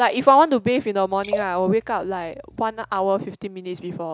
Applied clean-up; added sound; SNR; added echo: none; Liquid; 12 dB; none.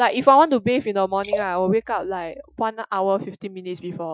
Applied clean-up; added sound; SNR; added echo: classical method Wiener filter.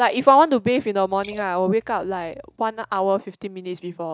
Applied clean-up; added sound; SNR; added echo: neural mask model DeepFilterNet 3.